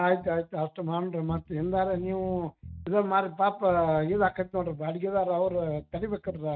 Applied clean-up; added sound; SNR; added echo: neural mask model RNNoise.